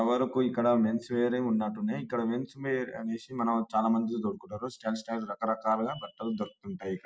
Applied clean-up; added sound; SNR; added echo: none; none; none; none.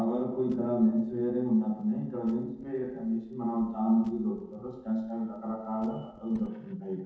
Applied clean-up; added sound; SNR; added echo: neural separator model SepFormer DNS4.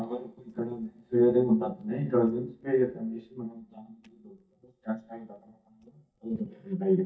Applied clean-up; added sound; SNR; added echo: neural mask model DeepFilterNet 3.